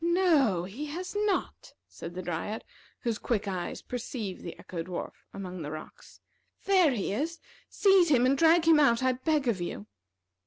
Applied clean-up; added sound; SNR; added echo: none; none; none; none.